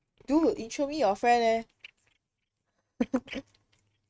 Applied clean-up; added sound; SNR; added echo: neural mask model RNNoise.